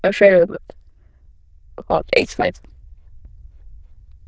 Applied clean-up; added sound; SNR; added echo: neural diffusion model UNIVERSE++.